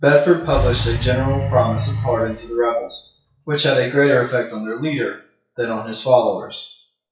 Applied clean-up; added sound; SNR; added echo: classical method WPE with log-MMSE.